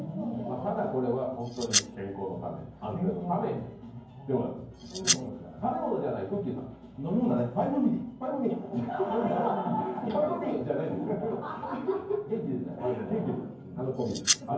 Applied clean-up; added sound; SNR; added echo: none; Domestic sounds, home sounds; -1 dB; reverberation time 0.9 s.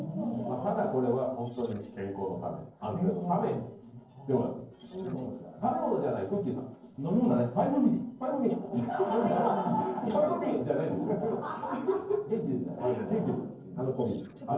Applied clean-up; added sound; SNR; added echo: neural separator model SepFormer DNS4.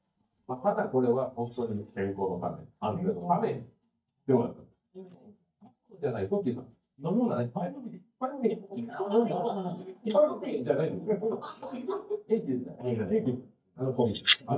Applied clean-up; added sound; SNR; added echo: neural mask model DeepFilterNet 3.